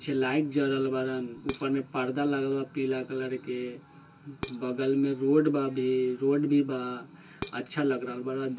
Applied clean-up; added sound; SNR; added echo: none; Dishes, pots, and pans; 15 dB; reverberation time 0.1 s.